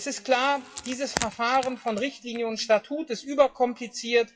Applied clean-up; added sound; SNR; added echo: classical method WPE with log-MMSE.